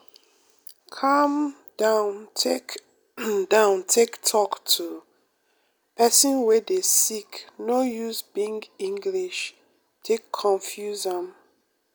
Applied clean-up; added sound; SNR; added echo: none; none; none; none.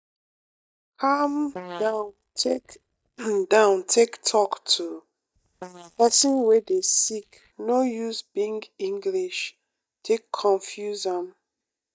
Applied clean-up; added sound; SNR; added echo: neural mask model DeepFilterNet 3.